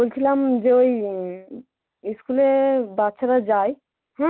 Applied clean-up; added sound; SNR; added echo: none; none; none; none.